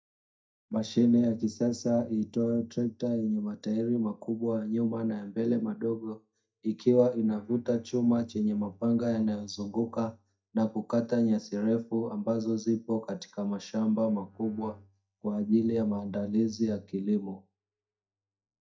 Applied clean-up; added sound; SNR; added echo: neural mask model DeepFilterNet 3.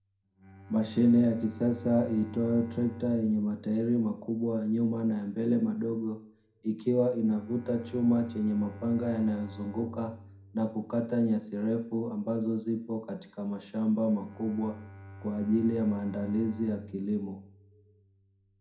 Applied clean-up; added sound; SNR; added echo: none; Bowed string instrument; 19 dB; reverberation time 0.4 s.